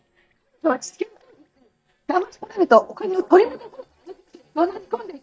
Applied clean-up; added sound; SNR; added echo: neural mask model DeepFilterNet 3.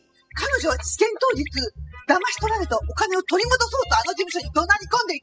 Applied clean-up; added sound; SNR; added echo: classical method spectral subtraction.